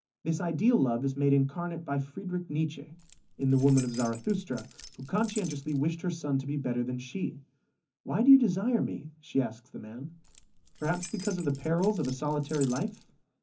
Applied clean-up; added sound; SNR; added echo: none; Keys jangling; 18 dB; reverberation time 0.3 s.